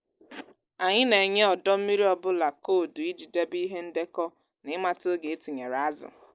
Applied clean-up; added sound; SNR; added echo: neural mask model Resemble Enhance denoiser.